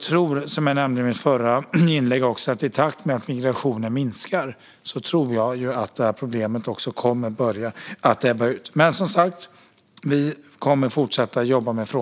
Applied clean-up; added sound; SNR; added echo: none; none; none; none.